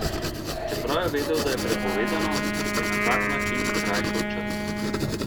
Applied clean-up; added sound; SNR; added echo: none; Writing + Wind instrument, woodwind instrument; -4 dB; none.